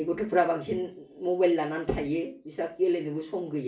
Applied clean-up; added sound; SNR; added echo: none; none; none; reverberation time 0.3 s.